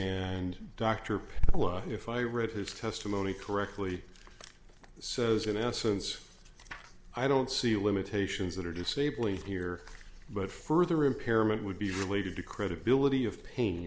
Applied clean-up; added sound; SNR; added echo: none; none; none; none.